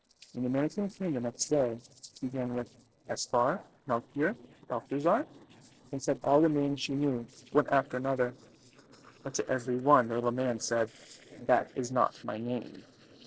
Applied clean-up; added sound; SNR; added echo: neural separator model SepFormer DNS4.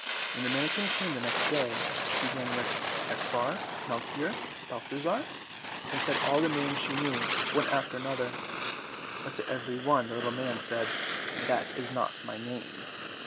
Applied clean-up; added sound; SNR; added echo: none; Fire; 0 dB; none.